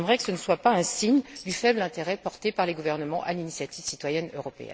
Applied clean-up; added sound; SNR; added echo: none; Tambourine; 13 dB; none.